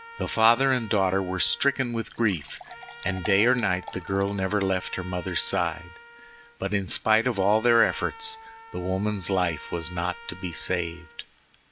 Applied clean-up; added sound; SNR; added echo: none; Fill (with liquid) / Water + Trumpet; 17 dB; none.